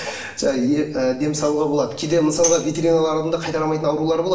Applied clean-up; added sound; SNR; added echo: none; Tambourine; 10 dB; reverberation time 0.8 s.